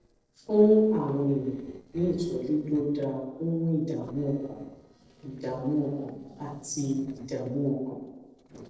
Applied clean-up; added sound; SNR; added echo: neural separator model SepFormer DNS4.